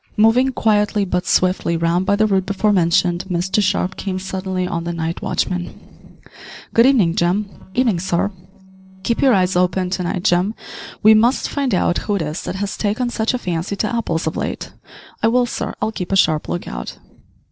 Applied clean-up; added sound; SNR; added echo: neural separator model SepFormer DNS4.